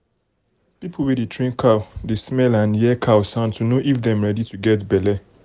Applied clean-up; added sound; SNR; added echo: none; none; none; none.